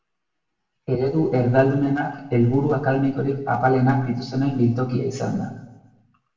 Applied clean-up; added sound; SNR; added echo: none; none; none; reverberation time 1.0 s.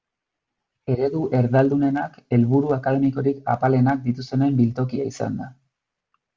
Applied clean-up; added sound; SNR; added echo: none; none; none; none.